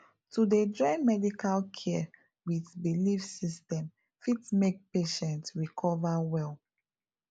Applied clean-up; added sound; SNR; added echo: none; none; none; none.